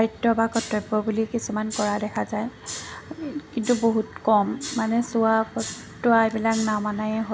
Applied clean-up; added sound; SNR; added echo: none; none; none; none.